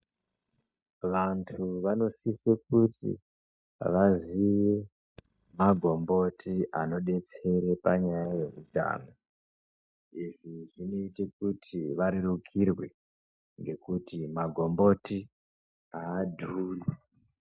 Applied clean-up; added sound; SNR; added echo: neural mask model DeepFilterNet 3.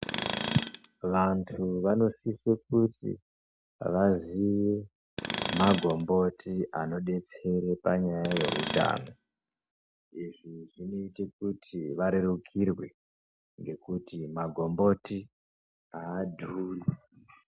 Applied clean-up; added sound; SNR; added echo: none; Tools; 5 dB; none.